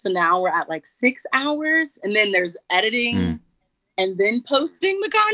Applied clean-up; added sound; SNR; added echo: none; none; none; none.